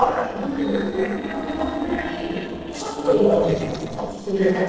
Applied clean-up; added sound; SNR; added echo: neural separator model SepFormer DNS4.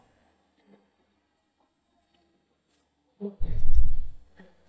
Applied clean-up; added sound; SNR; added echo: neural mask model DeepFilterNet 3.